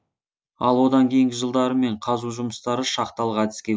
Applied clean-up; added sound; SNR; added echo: none; none; none; none.